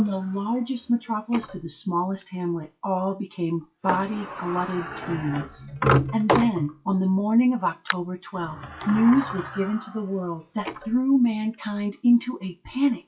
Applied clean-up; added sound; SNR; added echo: classical method WPE with log-MMSE.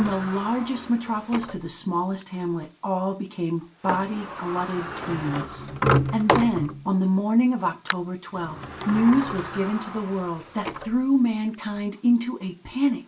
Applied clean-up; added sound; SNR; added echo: none; Sliding door; 6 dB; reverberation time 0.2 s.